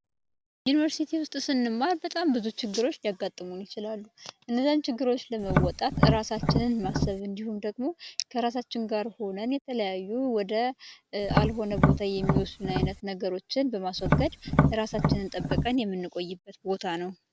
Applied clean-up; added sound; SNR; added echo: none; Tap; -4 dB; none.